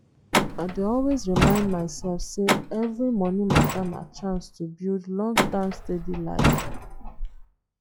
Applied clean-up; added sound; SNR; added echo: classical method log-MMSE.